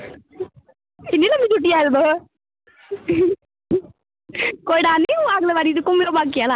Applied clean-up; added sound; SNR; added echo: none; none; none; none.